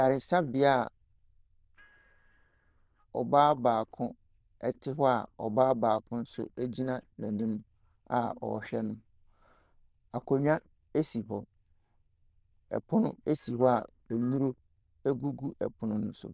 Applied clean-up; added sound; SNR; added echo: neural diffusion model UNIVERSE++.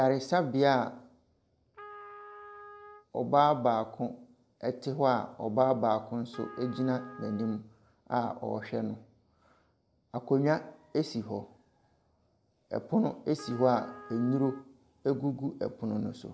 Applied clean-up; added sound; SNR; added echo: none; Trumpet; 18 dB; none.